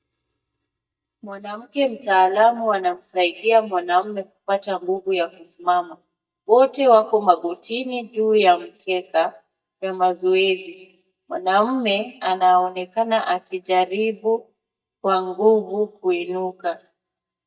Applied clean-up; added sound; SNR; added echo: neural mask model DeepFilterNet 3.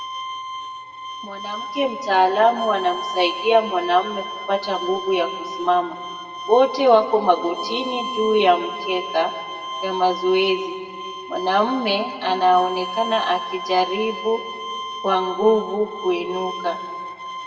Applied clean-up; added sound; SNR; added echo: none; Bowed string instrument; 9 dB; reverberation time 1.8 s.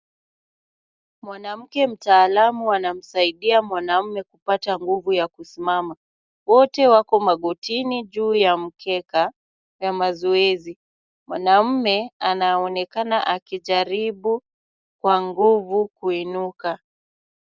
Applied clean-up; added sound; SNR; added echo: none; none; none; none.